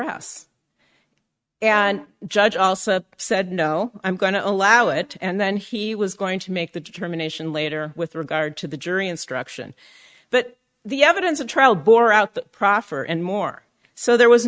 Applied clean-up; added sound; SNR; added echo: neural mask model RNNoise.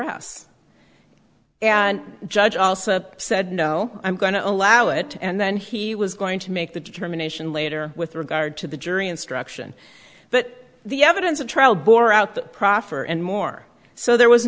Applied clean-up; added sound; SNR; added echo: none; Bowed string instrument; 20 dB; none.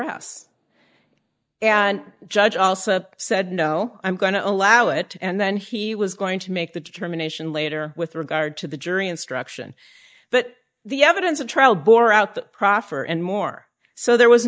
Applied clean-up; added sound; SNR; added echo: neural mask model DeepFilterNet 3.